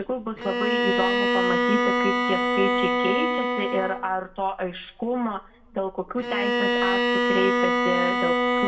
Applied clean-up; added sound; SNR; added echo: none; Bowed string instrument; -4 dB; reverberation time 0.4 s.